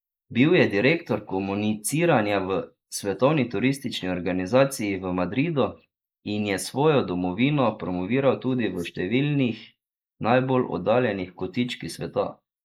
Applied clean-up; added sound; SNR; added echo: neural mask model Resemble Enhance denoiser.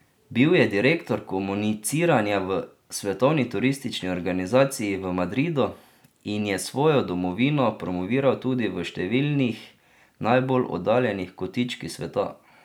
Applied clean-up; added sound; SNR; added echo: none; none; none; none.